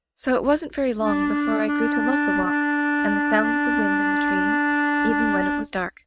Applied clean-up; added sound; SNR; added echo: neural mask model RNNoise.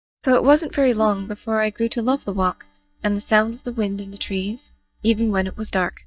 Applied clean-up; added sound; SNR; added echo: neural mask model DeepFilterNet 3.